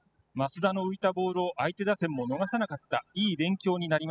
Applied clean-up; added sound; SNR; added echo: classical method spectral subtraction.